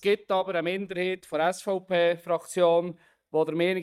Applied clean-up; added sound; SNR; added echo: neural mask model DeepFilterNet 3.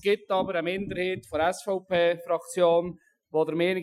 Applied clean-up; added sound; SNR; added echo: classical method Wiener filter.